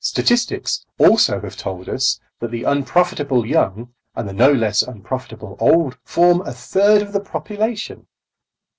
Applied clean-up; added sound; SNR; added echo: none; none; none; none.